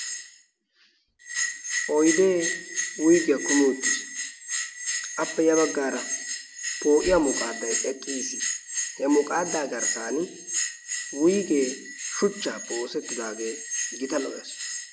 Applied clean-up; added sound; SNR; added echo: none; Bell; 5 dB; none.